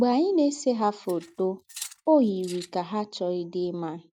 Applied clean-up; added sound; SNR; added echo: neural mask model RNNoise.